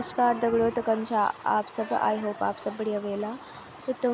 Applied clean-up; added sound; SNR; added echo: none; none; none; none.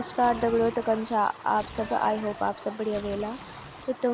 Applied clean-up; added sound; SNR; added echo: none; Tearing; 19 dB; none.